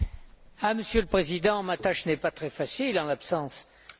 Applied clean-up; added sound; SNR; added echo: none; none; none; none.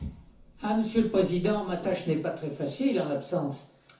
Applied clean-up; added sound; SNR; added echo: none; none; none; reverberation time 0.9 s.